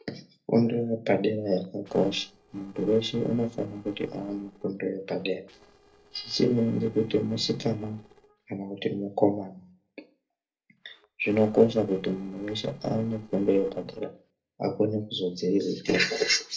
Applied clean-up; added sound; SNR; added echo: neural separator model SepFormer DNS4.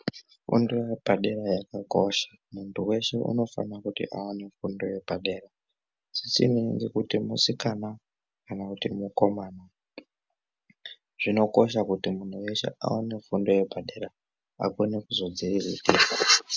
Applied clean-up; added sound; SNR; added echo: none; none; none; none.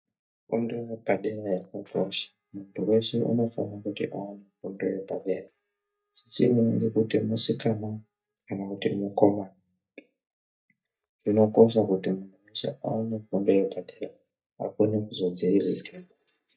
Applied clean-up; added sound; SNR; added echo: neural mask model DeepFilterNet 3.